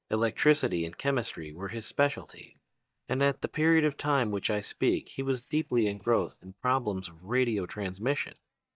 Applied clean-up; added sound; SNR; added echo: neural mask model DeepFilterNet 3.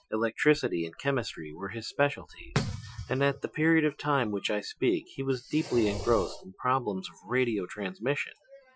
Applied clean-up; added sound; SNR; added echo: classical method Wiener filter.